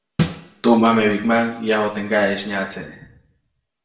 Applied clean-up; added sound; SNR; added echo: none; Snare drum; 5 dB; reverberation time 0.7 s.